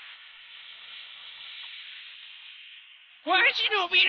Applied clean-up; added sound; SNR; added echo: neural mask model Resemble Enhance denoiser.